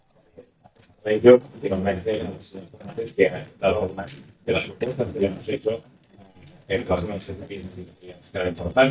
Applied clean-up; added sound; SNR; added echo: neural mask model DeepFilterNet 3.